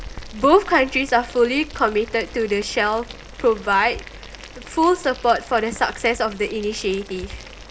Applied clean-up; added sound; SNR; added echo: none; Boiling; 16 dB; reverberation time 0.3 s.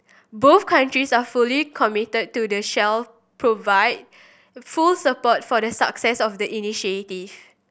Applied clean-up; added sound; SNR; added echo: none; none; none; none.